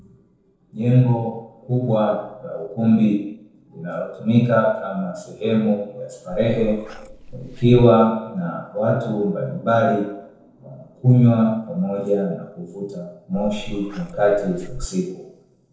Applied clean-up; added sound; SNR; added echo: neural separator model SepFormer DNS4.